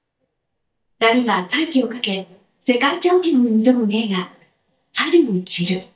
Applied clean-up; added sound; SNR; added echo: neural mask model DeepFilterNet 3.